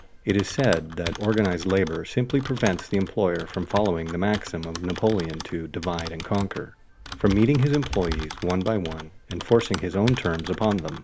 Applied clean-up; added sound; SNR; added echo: none; Typing; 12 dB; none.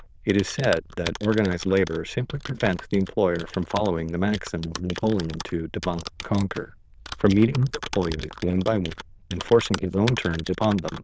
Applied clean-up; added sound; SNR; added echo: neural diffusion model UNIVERSE++.